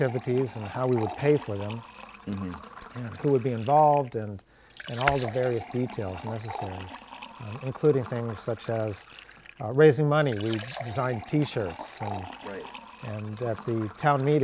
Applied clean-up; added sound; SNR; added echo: none; Fill (with liquid) + Tap / Hammer; 14 dB; none.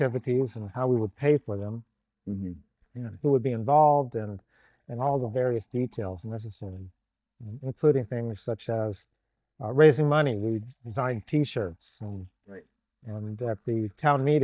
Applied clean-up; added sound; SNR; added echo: neural mask model DeepFilterNet 3.